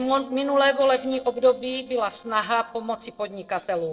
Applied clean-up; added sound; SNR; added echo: neural separator model SepFormer DNS4.